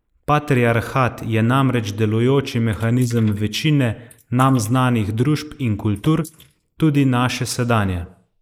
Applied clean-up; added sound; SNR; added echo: neural mask model Resemble Enhance denoiser.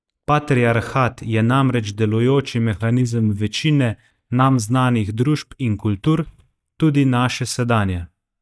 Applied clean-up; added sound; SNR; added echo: neural mask model DeepFilterNet 3.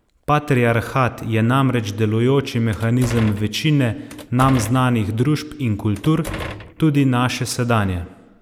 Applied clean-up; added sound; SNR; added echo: none; Door; 14 dB; none.